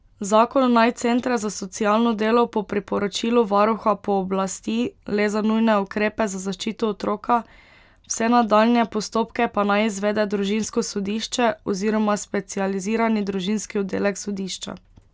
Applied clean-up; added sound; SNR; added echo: none; none; none; none.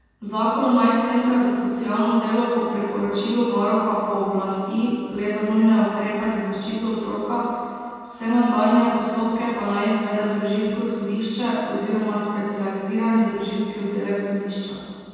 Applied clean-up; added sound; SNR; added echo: none; none; none; reverberation time 2.1 s.